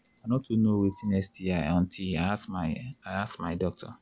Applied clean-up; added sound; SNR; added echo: none; Alarm; 13 dB; none.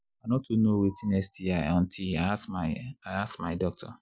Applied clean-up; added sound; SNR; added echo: none; none; none; none.